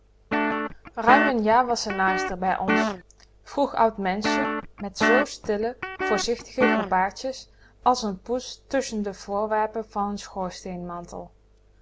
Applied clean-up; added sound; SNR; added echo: none; Guitar; 0 dB; none.